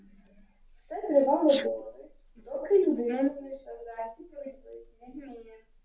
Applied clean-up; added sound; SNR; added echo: none; Sneeze; 17 dB; reverberation time 0.3 s.